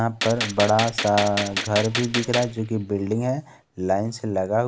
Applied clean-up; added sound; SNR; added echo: none; Gunshot, gunfire; 6 dB; none.